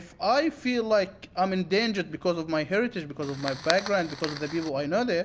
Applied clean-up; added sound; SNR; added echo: none; Fire; 9 dB; none.